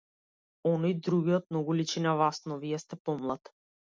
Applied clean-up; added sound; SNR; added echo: none; none; none; none.